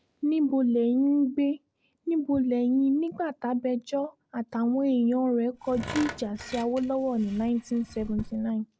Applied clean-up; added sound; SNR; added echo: none; Tools; 14 dB; none.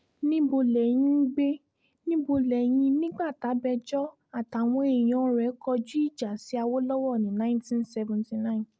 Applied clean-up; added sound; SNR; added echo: none; none; none; none.